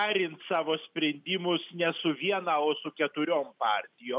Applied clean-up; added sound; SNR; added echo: none; none; none; none.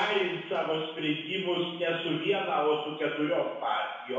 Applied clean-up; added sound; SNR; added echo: none; none; none; reverberation time 1.0 s.